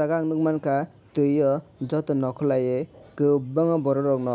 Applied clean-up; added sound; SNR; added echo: none; none; none; none.